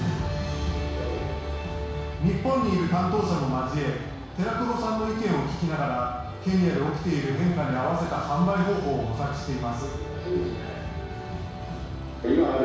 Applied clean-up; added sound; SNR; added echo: none; Motorcycle; 16 dB; reverberation time 1.1 s.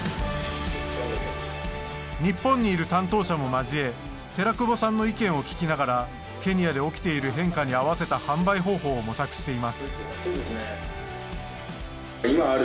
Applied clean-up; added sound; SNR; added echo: none; none; none; none.